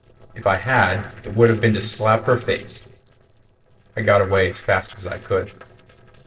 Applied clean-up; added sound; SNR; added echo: neural separator model SepFormer DNS4.